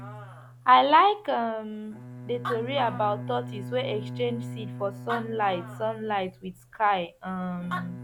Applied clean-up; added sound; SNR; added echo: none; Animal + Bowed string instrument; 11 dB; none.